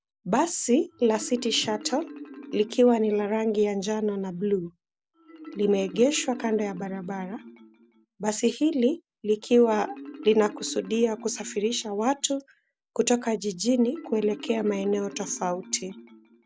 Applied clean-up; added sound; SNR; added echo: none; Marimba, xylophone; 18 dB; none.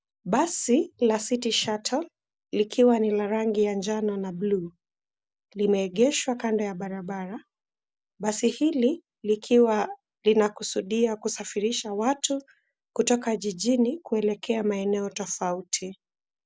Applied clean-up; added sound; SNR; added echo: none; none; none; none.